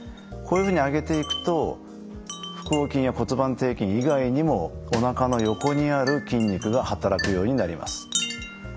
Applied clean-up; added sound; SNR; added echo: none; Snare drum + Wind chime; 12 dB; none.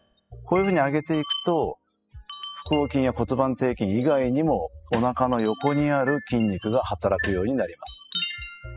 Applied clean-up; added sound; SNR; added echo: classical method spectral subtraction.